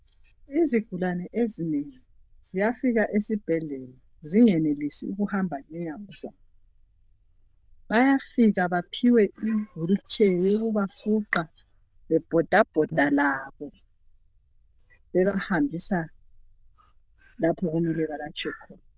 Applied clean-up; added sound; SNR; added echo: neural diffusion model UNIVERSE++.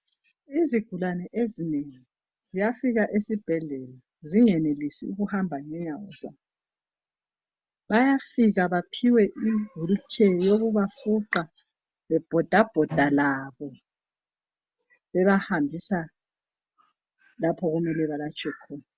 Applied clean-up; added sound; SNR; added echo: none; Bowed string instrument; 12 dB; none.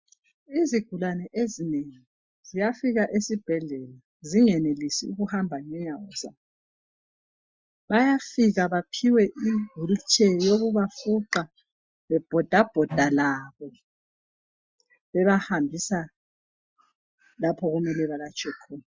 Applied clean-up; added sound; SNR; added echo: classical method Wiener filter.